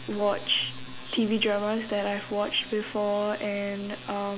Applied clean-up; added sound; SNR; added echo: none; none; none; none.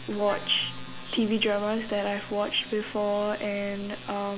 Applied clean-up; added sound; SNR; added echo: none; Crackle + Wind instrument, woodwind instrument; 19 dB; none.